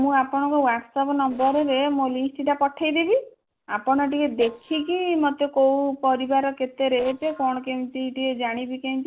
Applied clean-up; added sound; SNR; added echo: neural separator model SepFormer DNS4.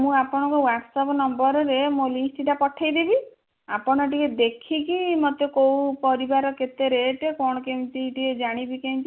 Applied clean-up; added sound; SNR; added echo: none; none; none; none.